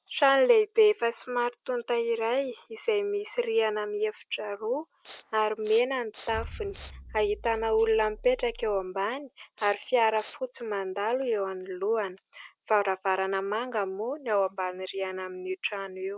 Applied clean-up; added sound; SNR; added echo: none; Respiratory sounds + Explosion; 15 dB; none.